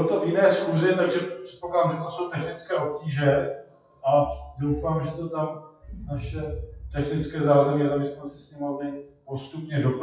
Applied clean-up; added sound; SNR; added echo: classical method WPE with log-MMSE.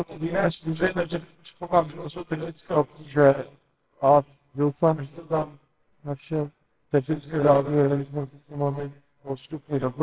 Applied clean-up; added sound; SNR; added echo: neural separator model SepFormer WHAMR!.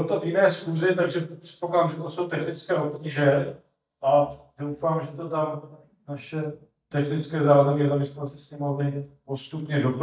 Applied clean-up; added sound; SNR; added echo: neural mask model DeepFilterNet 3.